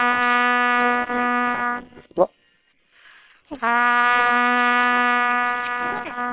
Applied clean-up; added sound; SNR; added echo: neural separator model SepFormer WHAM!.